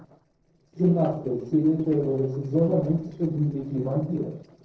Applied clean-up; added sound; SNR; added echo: neural separator model SepFormer DNS4.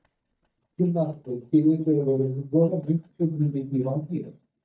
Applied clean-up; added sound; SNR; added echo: neural mask model DeepFilterNet 3.